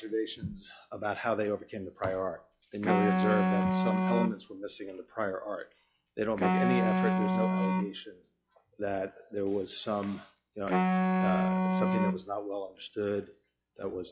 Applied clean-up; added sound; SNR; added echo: classical method log-MMSE.